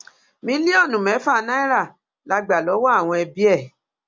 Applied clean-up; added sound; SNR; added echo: none; none; none; none.